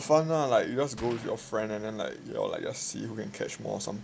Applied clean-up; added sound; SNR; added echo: none; Gunshot, gunfire; 17 dB; none.